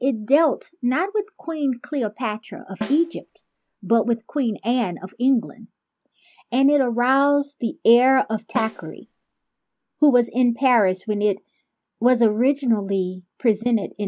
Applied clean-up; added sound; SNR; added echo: none; Snare drum; 15 dB; none.